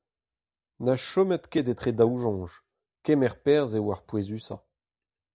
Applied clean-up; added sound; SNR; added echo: none; none; none; none.